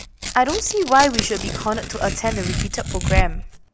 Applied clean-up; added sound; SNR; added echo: none; Tearing; 3 dB; none.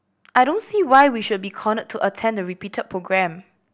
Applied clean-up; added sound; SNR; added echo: none; none; none; none.